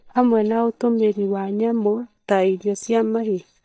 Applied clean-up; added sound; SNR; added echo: neural mask model DeepFilterNet 3.